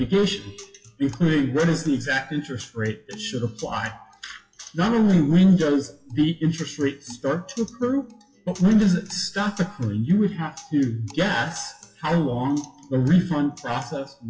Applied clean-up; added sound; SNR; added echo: classical method WPE with log-MMSE.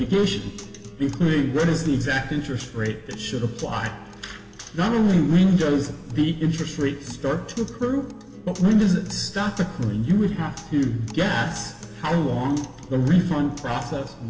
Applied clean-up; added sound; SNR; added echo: none; Acoustic guitar; 18 dB; reverberation time 1.7 s.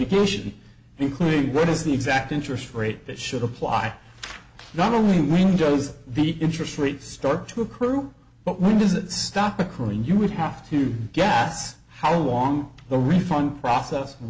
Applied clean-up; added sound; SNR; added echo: none; none; none; none.